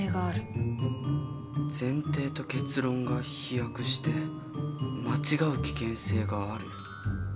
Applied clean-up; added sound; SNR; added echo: none; none; none; none.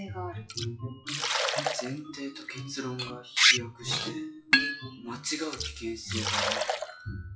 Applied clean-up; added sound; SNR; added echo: classical method WPE with log-MMSE.